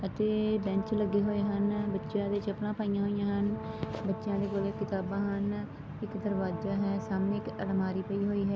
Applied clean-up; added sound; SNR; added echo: none; Brass instrument; 12 dB; none.